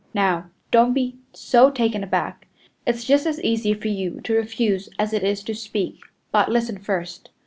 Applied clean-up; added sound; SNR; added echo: none; none; none; none.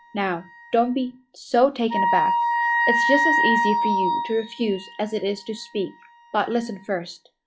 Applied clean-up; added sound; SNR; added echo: classical method log-MMSE.